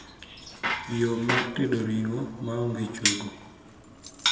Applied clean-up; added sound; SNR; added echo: none; Bicycle; 2 dB; reverberation time 1.6 s.